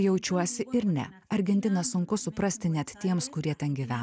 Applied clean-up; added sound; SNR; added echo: none; none; none; none.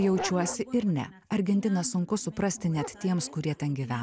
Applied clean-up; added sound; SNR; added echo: none; Dog; 15 dB; none.